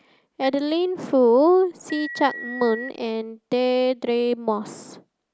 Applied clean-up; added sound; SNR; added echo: none; Telephone; 15 dB; none.